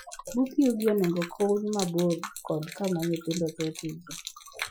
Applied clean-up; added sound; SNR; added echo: classical method Wiener filter.